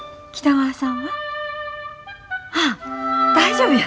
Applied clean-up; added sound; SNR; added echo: none; none; none; none.